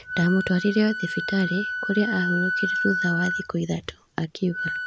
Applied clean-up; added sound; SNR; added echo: none; Wind instrument, woodwind instrument; 4 dB; none.